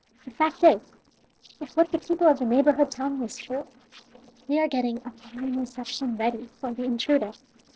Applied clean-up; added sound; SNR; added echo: neural separator model SepFormer DNS4.